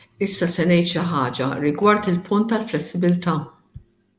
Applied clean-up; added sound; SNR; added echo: none; none; none; none.